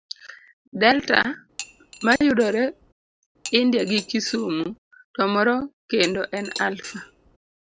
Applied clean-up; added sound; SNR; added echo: none; Cutlery, silverware / Dishes, pots, and pans; 16 dB; none.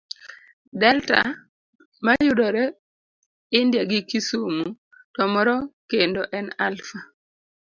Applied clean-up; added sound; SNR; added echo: none; none; none; none.